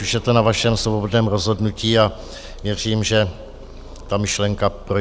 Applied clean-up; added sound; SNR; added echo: none; Purr; 17 dB; none.